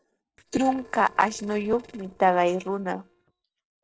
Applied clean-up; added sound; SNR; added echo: neural separator model SepFormer DNS4.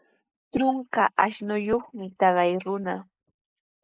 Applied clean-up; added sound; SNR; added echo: neural mask model Resemble Enhance denoiser.